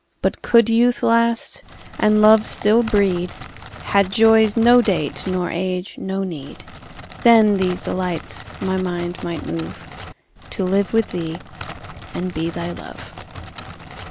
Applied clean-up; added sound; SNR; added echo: none; Crackle; 15 dB; none.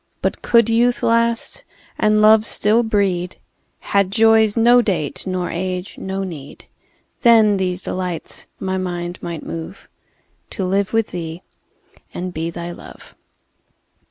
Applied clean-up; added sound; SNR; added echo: none; none; none; none.